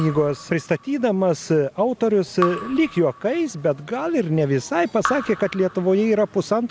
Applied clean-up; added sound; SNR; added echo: none; Raindrop / Drip; 15 dB; none.